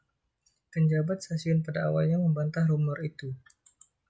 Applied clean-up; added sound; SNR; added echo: none; none; none; none.